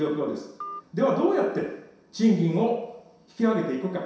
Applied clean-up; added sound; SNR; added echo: none; Telephone; 17 dB; reverberation time 0.7 s.